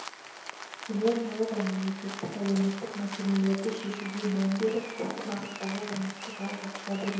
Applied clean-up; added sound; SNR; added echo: none; Rain; 10 dB; reverberation time 1.0 s.